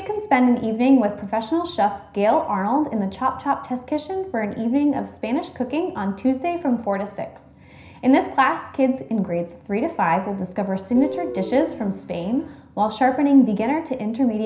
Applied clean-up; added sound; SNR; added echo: none; Guitar; 12 dB; reverberation time 0.5 s.